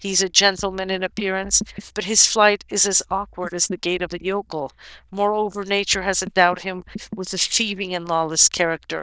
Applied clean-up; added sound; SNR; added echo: neural diffusion model UNIVERSE++.